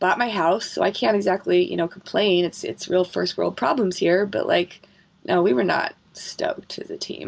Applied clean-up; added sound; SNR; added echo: none; none; none; none.